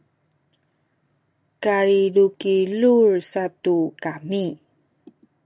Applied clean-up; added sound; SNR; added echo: none; none; none; none.